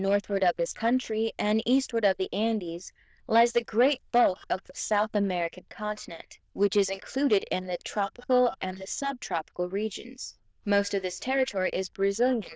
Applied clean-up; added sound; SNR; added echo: neural diffusion model UNIVERSE++.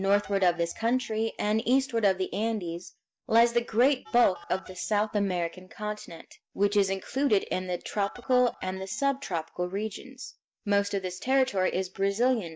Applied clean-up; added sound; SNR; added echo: neural mask model DeepFilterNet 3.